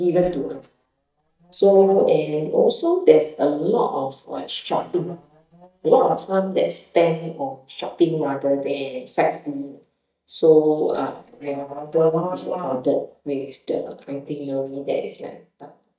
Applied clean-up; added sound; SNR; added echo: neural mask model DeepFilterNet 3.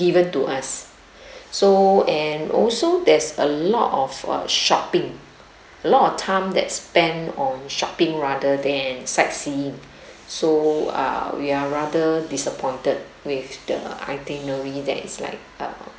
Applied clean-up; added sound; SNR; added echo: none; none; none; none.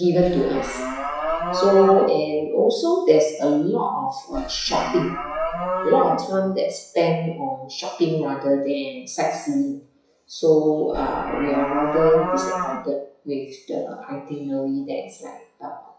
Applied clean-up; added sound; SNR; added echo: classical method WPE with log-MMSE.